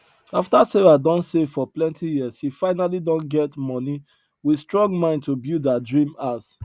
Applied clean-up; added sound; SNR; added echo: none; none; none; none.